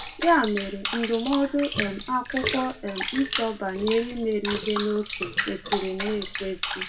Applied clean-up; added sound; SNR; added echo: none; Bathtub (filling or washing) / Water; 2 dB; reverberation time 0.2 s.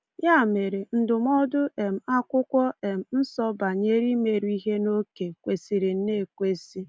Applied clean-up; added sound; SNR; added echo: none; none; none; none.